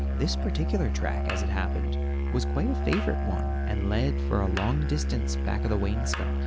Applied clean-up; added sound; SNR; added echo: none; Musical instrument; -4 dB; none.